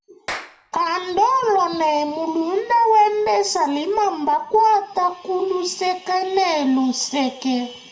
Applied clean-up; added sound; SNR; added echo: none; Clapping; 17 dB; reverberation time 0.6 s.